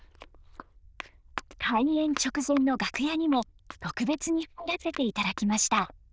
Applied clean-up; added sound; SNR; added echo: neural diffusion model UNIVERSE++.